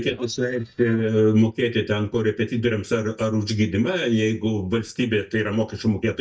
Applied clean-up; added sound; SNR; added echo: neural mask model DeepFilterNet 3.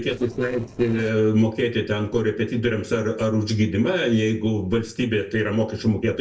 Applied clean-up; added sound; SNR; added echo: neural separator model SepFormer DNS4.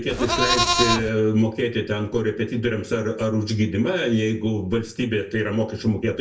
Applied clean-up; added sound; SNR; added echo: none; Livestock, farm animals, working animals; -1 dB; reverberation time 0.2 s.